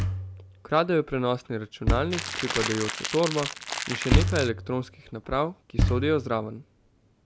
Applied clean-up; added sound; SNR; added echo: none; Thump, thud + Crackle; 1 dB; none.